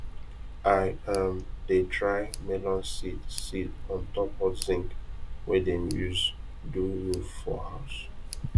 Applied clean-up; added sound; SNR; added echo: none; Tick; 5 dB; none.